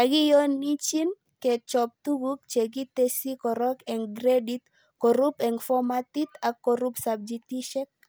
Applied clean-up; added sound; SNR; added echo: none; none; none; none.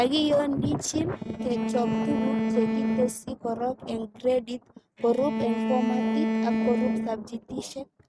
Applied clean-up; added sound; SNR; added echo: neural mask model RNNoise.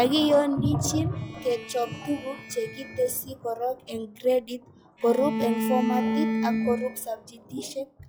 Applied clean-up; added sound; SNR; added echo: classical method log-MMSE.